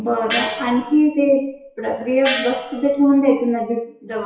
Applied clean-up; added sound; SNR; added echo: classical method WPE with log-MMSE.